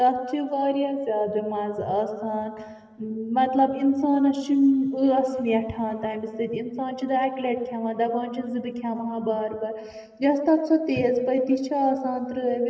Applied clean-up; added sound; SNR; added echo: none; none; none; reverberation time 1.9 s.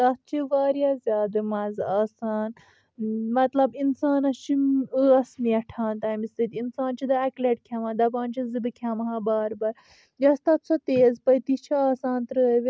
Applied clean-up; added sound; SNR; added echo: none; none; none; none.